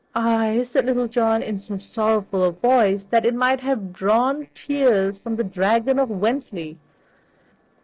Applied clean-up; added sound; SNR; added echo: neural separator model SepFormer DNS4.